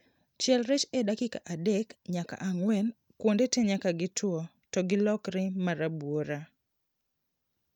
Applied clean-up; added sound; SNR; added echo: none; none; none; none.